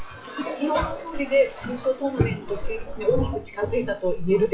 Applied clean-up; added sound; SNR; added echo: classical method WPE with log-MMSE.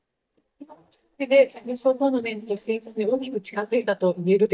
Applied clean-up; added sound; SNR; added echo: neural mask model DeepFilterNet 3.